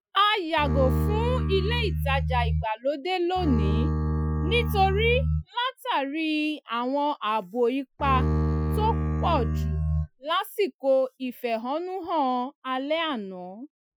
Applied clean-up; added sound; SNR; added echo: classical method Wiener filter.